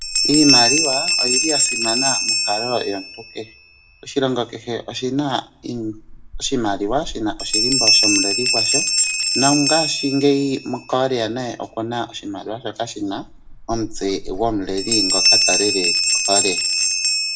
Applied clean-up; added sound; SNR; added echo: none; Bell; -2 dB; reverberation time 0.2 s.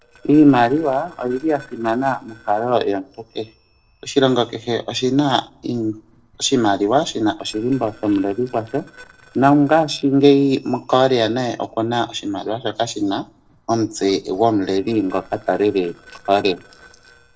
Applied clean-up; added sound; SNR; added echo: neural separator model SepFormer DNS4.